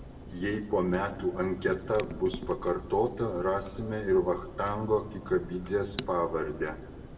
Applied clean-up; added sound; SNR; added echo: none; Clock; 13 dB; reverberation time 1.0 s.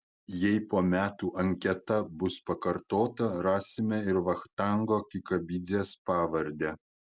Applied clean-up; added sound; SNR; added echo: none; none; none; none.